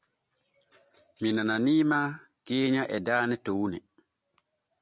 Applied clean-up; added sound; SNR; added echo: none; none; none; none.